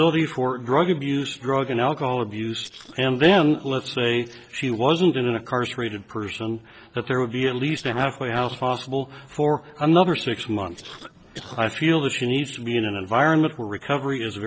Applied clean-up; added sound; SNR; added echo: neural separator model SepFormer DNS4.